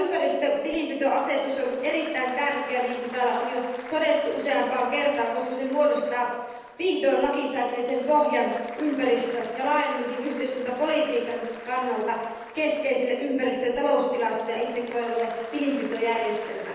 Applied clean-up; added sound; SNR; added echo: none; Applause / Crowd; 19 dB; reverberation time 1.1 s.